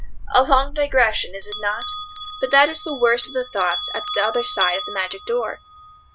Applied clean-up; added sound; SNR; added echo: none; Bell; 5 dB; none.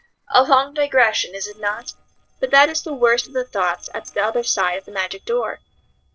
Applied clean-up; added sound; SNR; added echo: neural separator model SepFormer DNS4.